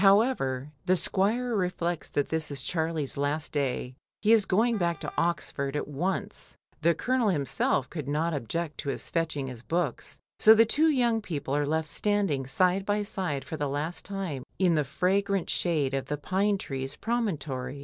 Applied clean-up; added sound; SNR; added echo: neural separator model SepFormer DNS4.